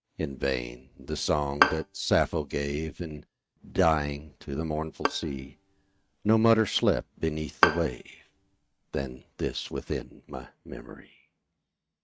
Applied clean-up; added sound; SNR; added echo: neural mask model RNNoise.